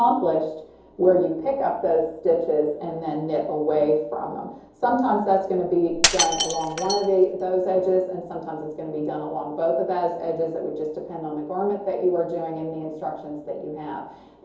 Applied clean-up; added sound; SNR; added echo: none; Shatter; 3 dB; reverberation time 2.8 s.